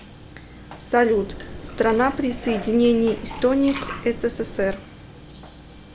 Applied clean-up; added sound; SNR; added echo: none; Liquid; 12 dB; none.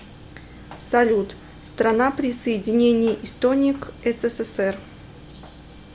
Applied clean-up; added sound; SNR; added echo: none; none; none; none.